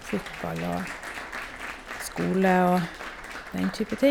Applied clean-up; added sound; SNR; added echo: none; Applause; 11 dB; none.